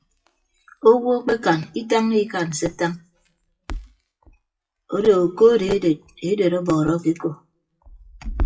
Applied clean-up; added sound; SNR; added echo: classical method WPE with log-MMSE.